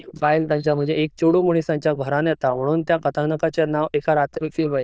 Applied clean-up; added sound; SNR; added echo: neural diffusion model UNIVERSE++.